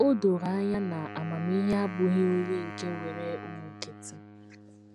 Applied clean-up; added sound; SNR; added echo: none; Wind instrument, woodwind instrument; 12 dB; none.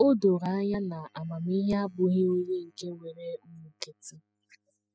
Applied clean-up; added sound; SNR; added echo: classical method spectral subtraction.